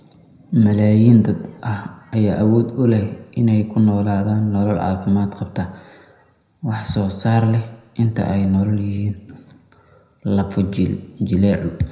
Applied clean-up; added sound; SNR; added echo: none; none; none; reverberation time 0.7 s.